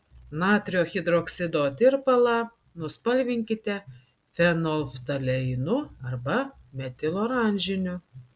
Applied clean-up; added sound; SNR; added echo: none; none; none; none.